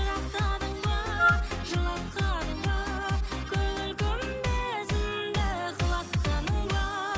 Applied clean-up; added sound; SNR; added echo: none; Wind instrument, woodwind instrument; -1 dB; none.